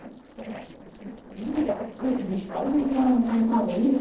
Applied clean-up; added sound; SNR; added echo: neural separator model SepFormer DNS4.